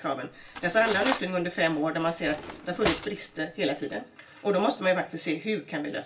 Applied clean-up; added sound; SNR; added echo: none; Cutlery, silverware; 9 dB; reverberation time 0.2 s.